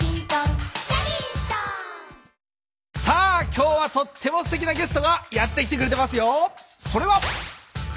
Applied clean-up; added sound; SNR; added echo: none; none; none; none.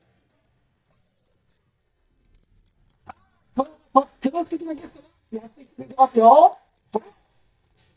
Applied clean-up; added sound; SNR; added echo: neural mask model DeepFilterNet 3.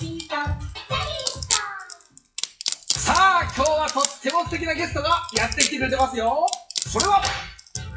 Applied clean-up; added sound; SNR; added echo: classical method WPE with log-MMSE.